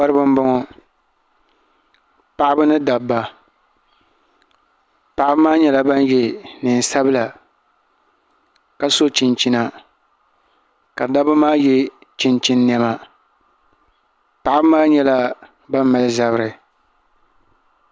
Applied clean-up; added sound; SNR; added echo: none; none; none; none.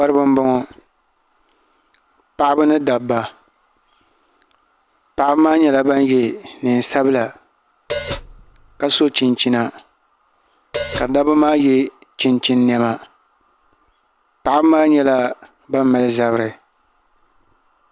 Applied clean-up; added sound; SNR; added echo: none; Hi-hat; 7 dB; none.